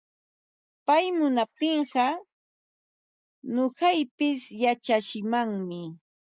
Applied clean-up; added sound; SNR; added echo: neural mask model Resemble Enhance denoiser.